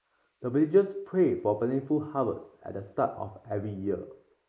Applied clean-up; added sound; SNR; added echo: neural mask model Resemble Enhance denoiser.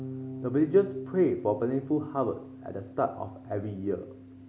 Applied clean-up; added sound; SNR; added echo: none; Bass guitar; 13 dB; none.